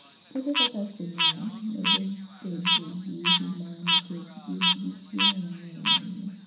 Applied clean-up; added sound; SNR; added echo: none; Frog; -5 dB; reverberation time 0.5 s.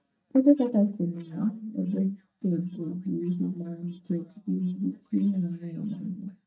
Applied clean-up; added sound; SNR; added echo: neural mask model DeepFilterNet 3.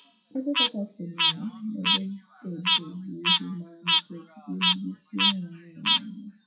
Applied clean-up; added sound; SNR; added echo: classical method WPE with log-MMSE.